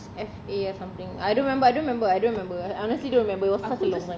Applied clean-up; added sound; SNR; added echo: none; none; none; none.